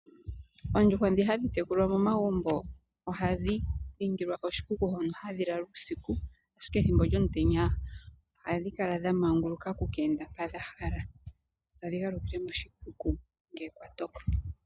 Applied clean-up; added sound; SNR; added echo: none; none; none; none.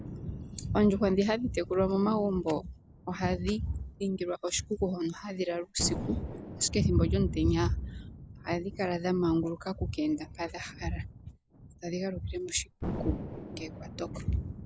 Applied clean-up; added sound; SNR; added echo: none; Thunder; 12 dB; none.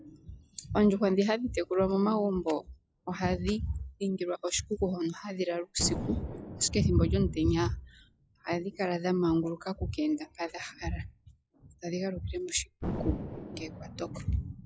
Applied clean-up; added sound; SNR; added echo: classical method log-MMSE.